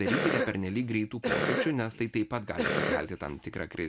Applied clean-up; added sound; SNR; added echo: none; Cough; 0 dB; none.